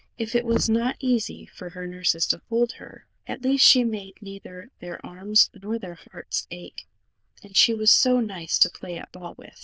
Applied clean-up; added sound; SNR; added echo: neural diffusion model UNIVERSE++.